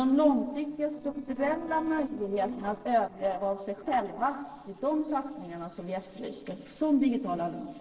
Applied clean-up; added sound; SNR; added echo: neural separator model SepFormer DNS4.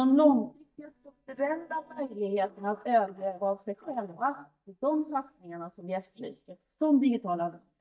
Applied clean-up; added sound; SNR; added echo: neural mask model DeepFilterNet 3.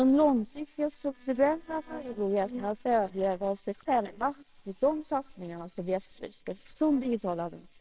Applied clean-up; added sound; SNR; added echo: neural separator model SepFormer WHAMR!.